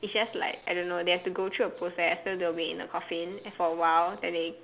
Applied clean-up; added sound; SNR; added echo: none; none; none; none.